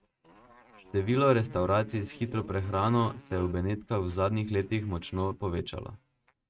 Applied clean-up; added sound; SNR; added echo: neural mask model RNNoise.